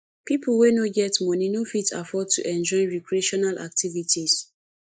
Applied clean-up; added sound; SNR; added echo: neural mask model Resemble Enhance denoiser.